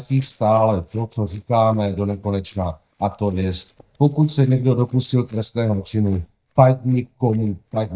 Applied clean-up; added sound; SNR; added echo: neural mask model DeepFilterNet 3.